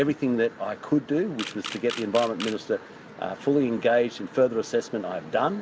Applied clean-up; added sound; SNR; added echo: none; Camera; 13 dB; none.